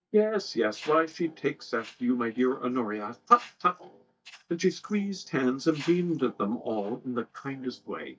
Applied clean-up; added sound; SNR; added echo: neural mask model DeepFilterNet 3.